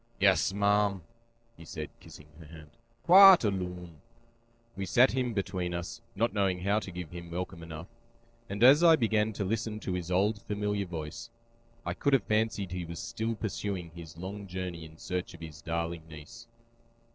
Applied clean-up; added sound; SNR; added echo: neural separator model SepFormer DNS4.